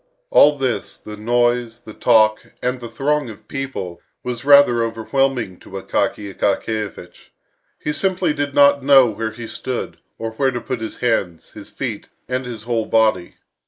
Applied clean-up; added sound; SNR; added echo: neural mask model Resemble Enhance denoiser.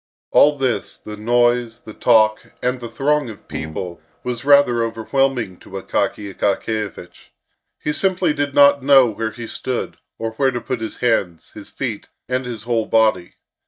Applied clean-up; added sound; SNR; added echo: neural mask model DeepFilterNet 3.